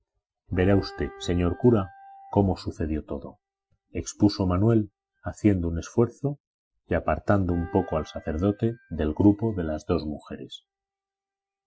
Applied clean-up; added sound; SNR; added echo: classical method Wiener filter.